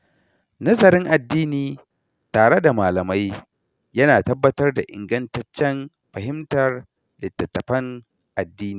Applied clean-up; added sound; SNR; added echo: none; none; none; none.